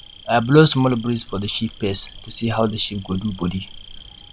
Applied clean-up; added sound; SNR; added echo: none; Insect; 18 dB; none.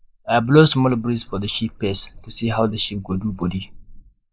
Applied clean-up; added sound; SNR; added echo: neural mask model Resemble Enhance denoiser.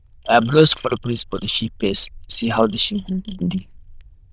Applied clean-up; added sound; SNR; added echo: neural diffusion model UNIVERSE++.